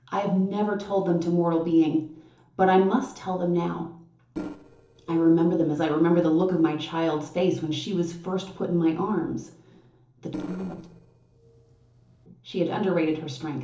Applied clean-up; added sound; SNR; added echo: neural separator model SepFormer DNS4.